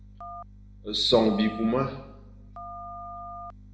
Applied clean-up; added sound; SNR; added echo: none; Telephone; 14 dB; reverberation time 0.8 s.